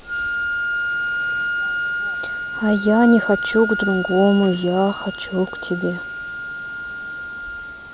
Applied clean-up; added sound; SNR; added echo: none; Wind instrument, woodwind instrument; 5 dB; none.